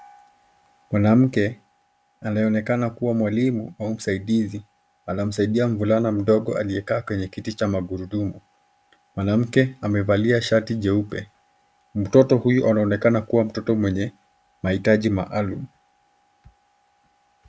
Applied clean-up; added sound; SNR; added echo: none; none; none; none.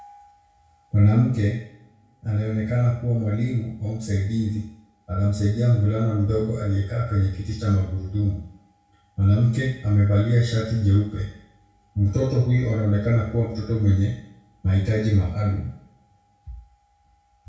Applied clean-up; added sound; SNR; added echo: none; none; none; reverberation time 0.6 s.